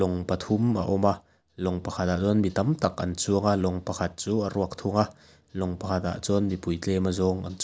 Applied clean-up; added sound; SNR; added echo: none; none; none; none.